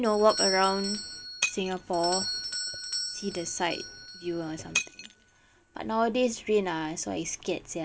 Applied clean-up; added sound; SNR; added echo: none; Doorbell + Shatter; 6 dB; none.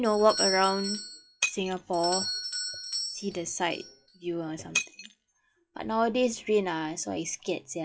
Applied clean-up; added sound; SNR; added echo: classical method log-MMSE.